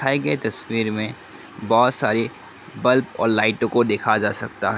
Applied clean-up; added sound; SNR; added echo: none; none; none; none.